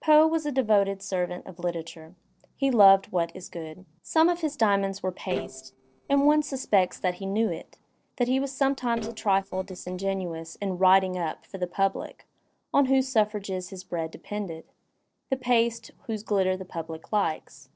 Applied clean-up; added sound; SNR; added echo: neural separator model SepFormer DNS4.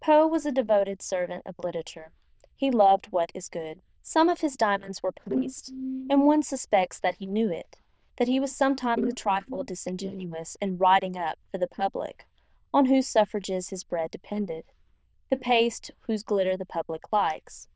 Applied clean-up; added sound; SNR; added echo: neural diffusion model UNIVERSE++.